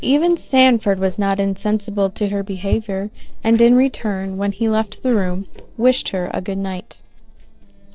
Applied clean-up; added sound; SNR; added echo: neural separator model SepFormer DNS4.